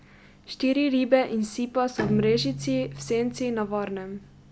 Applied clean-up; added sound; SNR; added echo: none; Bowed string instrument; 12 dB; none.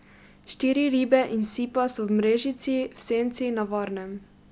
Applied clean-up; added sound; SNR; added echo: none; none; none; none.